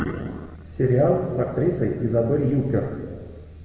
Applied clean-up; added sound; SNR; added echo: none; none; none; reverberation time 1.5 s.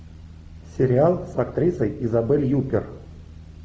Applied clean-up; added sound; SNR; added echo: none; none; none; none.